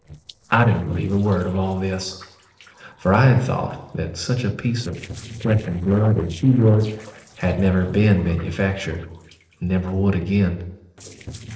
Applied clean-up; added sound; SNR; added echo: neural separator model SepFormer DNS4.